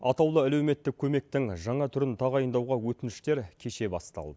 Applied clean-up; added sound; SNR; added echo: none; none; none; none.